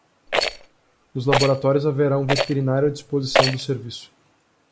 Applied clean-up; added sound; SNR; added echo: none; Rattle; 2 dB; none.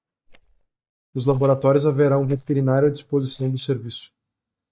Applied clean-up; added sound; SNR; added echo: neural mask model DeepFilterNet 3.